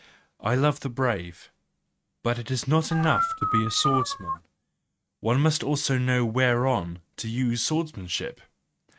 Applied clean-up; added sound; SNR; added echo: neural mask model RNNoise.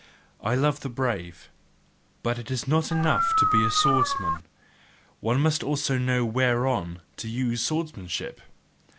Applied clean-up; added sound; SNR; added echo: none; Dog; -3 dB; none.